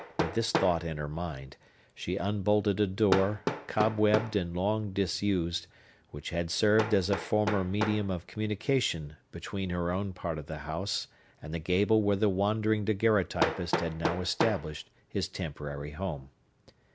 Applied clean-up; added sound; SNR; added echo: none; Hammer; 8 dB; none.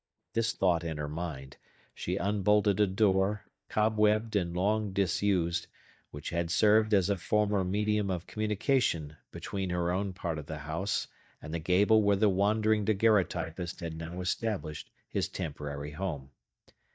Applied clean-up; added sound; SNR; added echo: neural mask model DeepFilterNet 3.